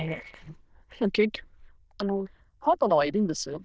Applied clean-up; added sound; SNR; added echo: neural diffusion model UNIVERSE++.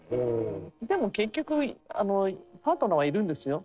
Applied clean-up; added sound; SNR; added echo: neural separator model SepFormer DNS4.